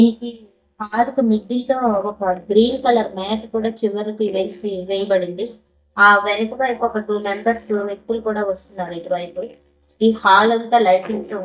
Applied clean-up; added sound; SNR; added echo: neural mask model DeepFilterNet 3.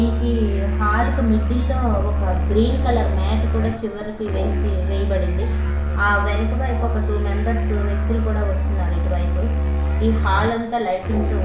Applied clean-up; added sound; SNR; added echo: none; Musical instrument; -4 dB; reverberation time 0.7 s.